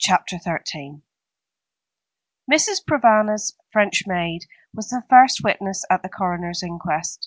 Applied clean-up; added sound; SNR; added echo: none; none; none; none.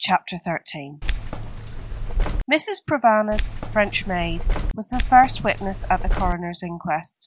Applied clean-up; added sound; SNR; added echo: none; Keys jangling; 1 dB; none.